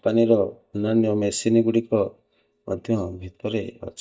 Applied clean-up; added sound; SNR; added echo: neural mask model DeepFilterNet 3.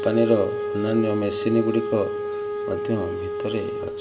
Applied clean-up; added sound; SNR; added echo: none; Wind instrument, woodwind instrument; 3 dB; reverberation time 2.4 s.